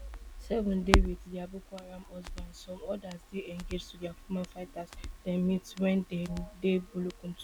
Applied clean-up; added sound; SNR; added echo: none; Crackle; 2 dB; none.